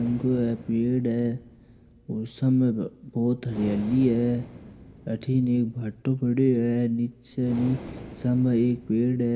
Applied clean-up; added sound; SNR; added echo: none; Breathing; 18 dB; reverberation time 1.3 s.